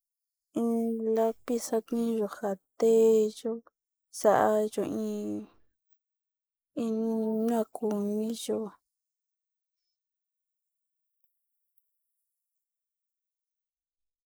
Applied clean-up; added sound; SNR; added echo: neural mask model Resemble Enhance denoiser.